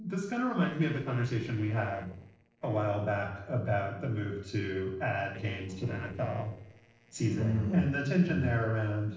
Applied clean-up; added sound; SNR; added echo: neural separator model SepFormer DNS4.